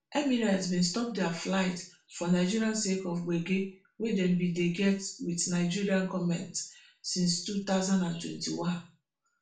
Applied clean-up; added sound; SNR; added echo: none; none; none; reverberation time 0.3 s.